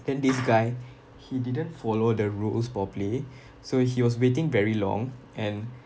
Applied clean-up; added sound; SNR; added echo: none; none; none; none.